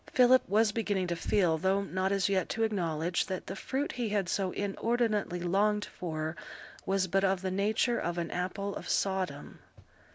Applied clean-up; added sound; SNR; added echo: none; none; none; none.